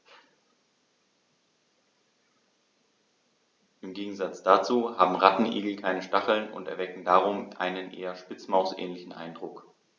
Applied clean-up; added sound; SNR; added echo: none; none; none; none.